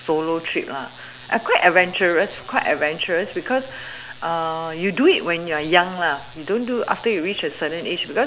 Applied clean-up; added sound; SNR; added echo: none; none; none; none.